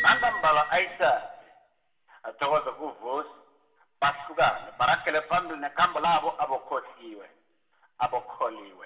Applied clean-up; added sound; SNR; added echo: none; Bicycle bell; 14 dB; reverberation time 0.9 s.